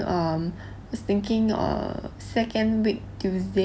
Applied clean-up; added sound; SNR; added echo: none; none; none; none.